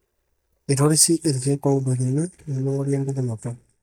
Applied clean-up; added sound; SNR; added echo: neural mask model DeepFilterNet 3.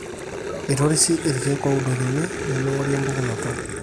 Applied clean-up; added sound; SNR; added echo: none; Growling; 6 dB; none.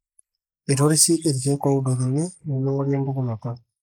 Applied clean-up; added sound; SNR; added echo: neural mask model Resemble Enhance denoiser.